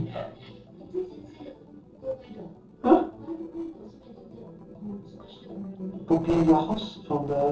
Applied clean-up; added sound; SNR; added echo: neural separator model SepFormer DNS4.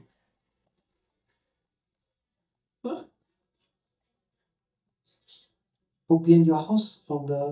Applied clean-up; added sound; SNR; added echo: neural mask model DeepFilterNet 3.